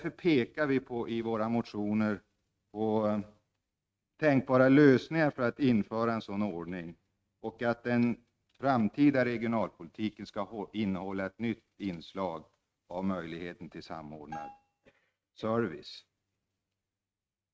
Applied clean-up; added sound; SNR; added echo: neural mask model RNNoise.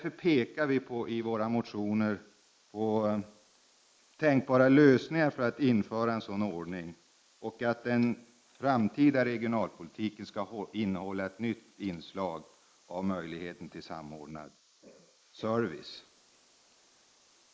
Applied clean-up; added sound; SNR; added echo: neural mask model Resemble Enhance denoiser.